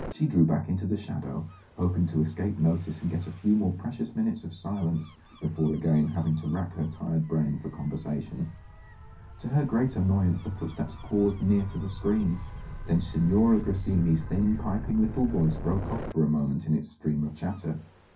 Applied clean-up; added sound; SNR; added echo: none; Gull, seagull / Waves, surf / Siren; 13 dB; reverberation time 0.3 s.